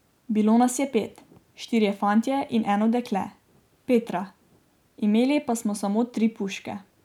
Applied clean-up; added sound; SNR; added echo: none; none; none; none.